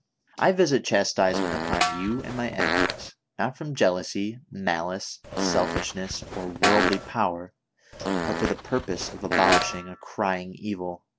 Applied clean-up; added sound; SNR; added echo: none; Snare drum + Fart; 0 dB; none.